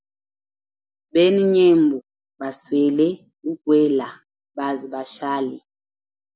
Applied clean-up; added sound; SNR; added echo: none; none; none; none.